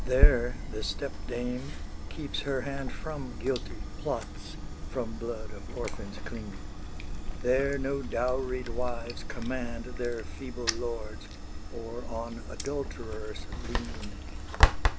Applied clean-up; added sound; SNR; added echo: none; Chewing, mastication; -4 dB; none.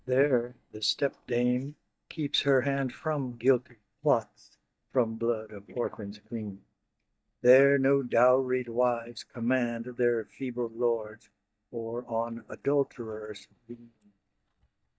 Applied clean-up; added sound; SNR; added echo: neural mask model DeepFilterNet 3.